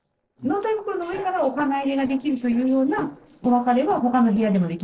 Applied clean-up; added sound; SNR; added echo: neural separator model SepFormer DNS4.